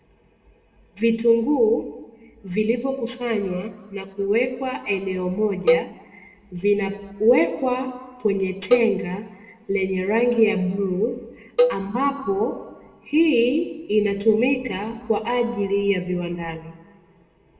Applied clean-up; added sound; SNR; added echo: none; Cowbell; 4 dB; reverberation time 1.1 s.